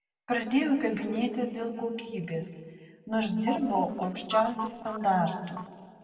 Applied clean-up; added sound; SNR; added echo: neural separator model SepFormer DNS4.